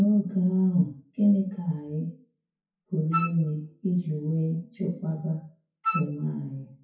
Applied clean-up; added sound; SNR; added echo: classical method WPE with log-MMSE.